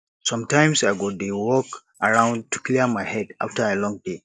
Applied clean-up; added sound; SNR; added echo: neural mask model DeepFilterNet 3.